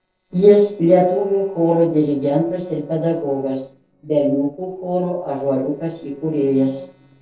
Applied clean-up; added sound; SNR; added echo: neural separator model SepFormer DNS4.